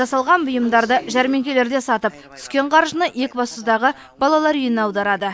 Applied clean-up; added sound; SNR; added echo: none; none; none; none.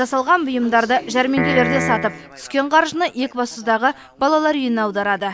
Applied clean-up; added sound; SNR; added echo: none; Piano; 3 dB; none.